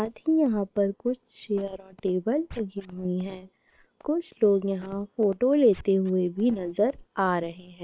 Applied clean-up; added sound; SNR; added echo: neural separator model SepFormer WHAM!.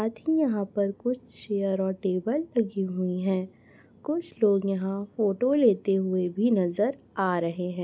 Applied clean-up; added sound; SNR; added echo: none; none; none; none.